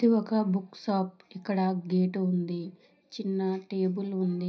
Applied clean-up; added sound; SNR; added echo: none; none; none; reverberation time 0.4 s.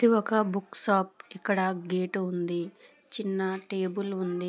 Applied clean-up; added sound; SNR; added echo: none; none; none; none.